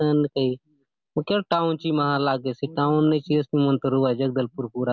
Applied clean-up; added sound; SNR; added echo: none; none; none; none.